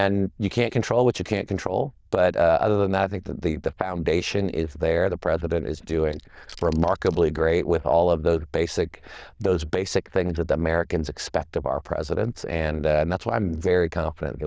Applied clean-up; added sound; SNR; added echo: neural diffusion model UNIVERSE++.